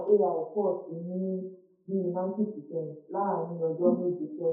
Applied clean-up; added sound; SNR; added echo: none; none; none; reverberation time 0.6 s.